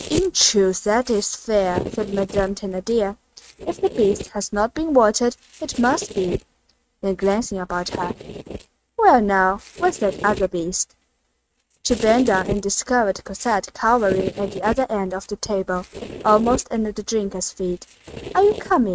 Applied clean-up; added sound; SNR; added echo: neural mask model RNNoise.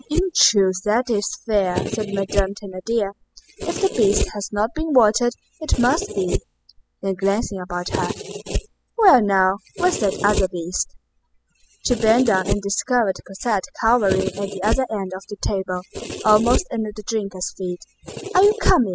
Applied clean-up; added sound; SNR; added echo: classical method spectral subtraction.